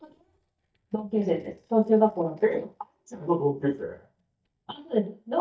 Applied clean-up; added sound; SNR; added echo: neural mask model DeepFilterNet 3.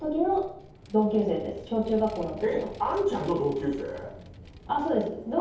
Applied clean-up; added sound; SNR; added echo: none; Vehicle; 19 dB; reverberation time 0.7 s.